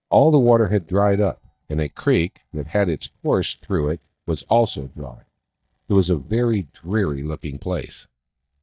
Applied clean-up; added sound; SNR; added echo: neural mask model DeepFilterNet 3.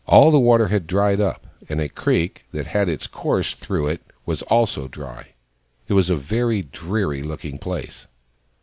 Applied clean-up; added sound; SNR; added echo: none; none; none; none.